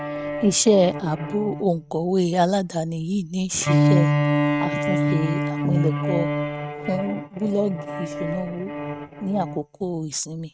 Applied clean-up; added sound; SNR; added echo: neural mask model RNNoise.